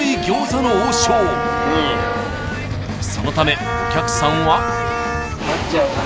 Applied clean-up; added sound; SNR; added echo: none; Wind instrument, woodwind instrument; 5 dB; none.